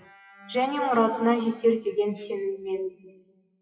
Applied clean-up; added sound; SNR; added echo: classical method WPE with log-MMSE.